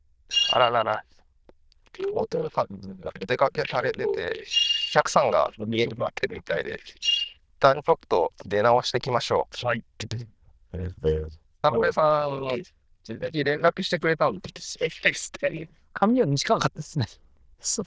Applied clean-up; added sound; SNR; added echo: neural diffusion model UNIVERSE++.